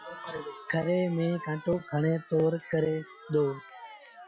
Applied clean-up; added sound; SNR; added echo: classical method log-MMSE.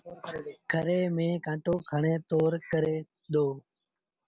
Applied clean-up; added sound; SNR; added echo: none; none; none; none.